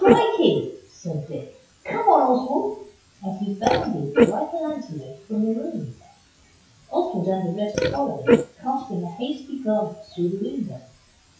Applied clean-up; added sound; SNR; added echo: classical method WPE with log-MMSE.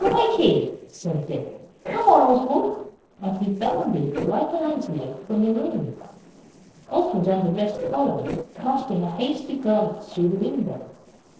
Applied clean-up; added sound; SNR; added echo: neural separator model SepFormer DNS4.